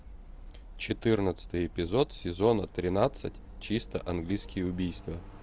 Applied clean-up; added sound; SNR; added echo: none; none; none; none.